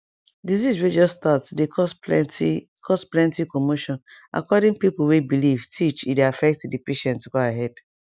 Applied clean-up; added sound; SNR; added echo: none; none; none; none.